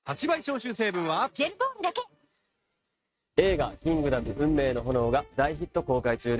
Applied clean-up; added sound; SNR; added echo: neural mask model RNNoise.